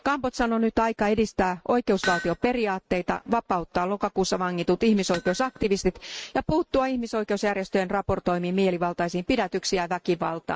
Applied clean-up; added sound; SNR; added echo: neural mask model RNNoise.